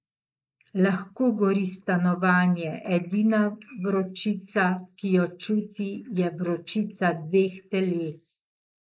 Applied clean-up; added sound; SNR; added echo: neural mask model Resemble Enhance denoiser.